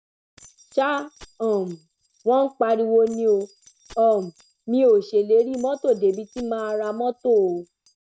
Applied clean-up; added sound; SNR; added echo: none; Keys jangling; 19 dB; none.